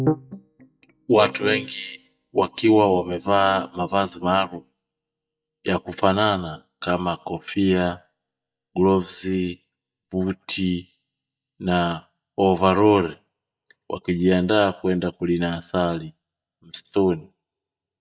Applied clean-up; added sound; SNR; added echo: neural mask model DeepFilterNet 3.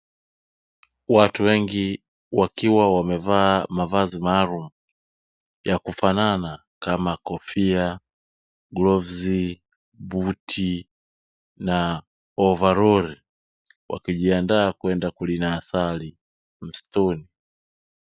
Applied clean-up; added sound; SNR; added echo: none; none; none; none.